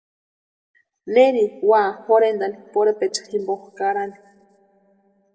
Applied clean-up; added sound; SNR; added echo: none; none; none; reverberation time 0.9 s.